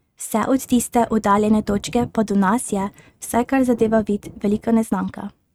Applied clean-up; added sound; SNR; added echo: neural mask model RNNoise.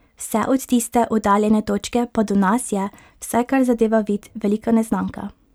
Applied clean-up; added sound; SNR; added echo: none; none; none; none.